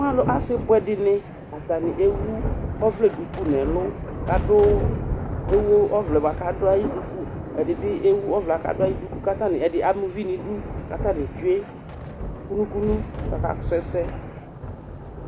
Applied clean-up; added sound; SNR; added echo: none; Thunder; 6 dB; none.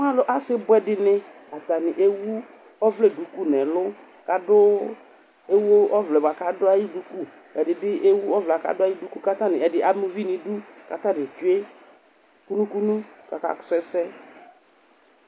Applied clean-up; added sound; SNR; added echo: none; none; none; none.